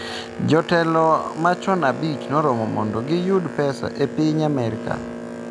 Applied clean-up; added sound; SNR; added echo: none; Boat, Water vehicle; 11 dB; none.